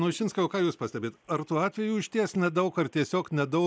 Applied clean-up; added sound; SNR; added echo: none; none; none; none.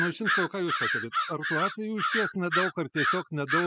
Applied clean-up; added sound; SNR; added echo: classical method spectral subtraction.